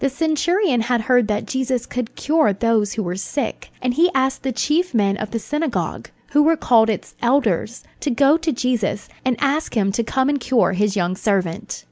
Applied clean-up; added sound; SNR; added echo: none; none; none; none.